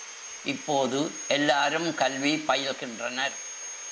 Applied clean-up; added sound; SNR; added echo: none; Sawing; 12 dB; none.